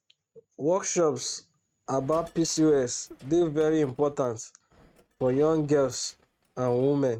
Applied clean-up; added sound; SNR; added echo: neural mask model RNNoise.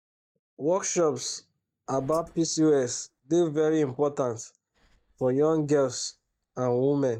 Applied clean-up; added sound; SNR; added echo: neural mask model DeepFilterNet 3.